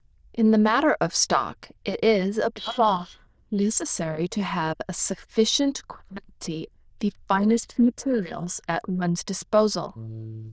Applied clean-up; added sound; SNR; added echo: neural diffusion model UNIVERSE++.